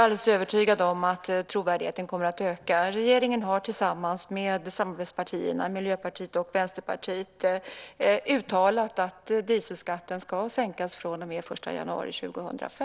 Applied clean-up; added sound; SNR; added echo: none; none; none; none.